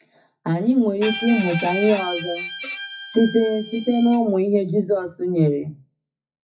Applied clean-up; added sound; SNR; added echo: classical method WPE with log-MMSE.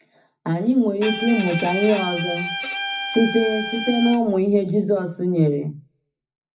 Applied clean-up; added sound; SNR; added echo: none; Bowed string instrument; 7 dB; reverberation time 0.4 s.